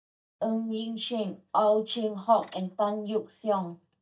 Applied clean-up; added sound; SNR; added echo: neural mask model DeepFilterNet 3.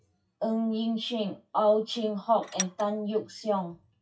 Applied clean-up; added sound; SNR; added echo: classical method WPE with log-MMSE.